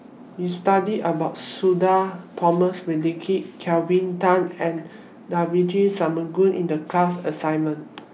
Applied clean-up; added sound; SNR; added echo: none; none; none; none.